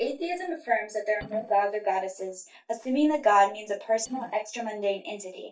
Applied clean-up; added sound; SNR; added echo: neural mask model DeepFilterNet 3.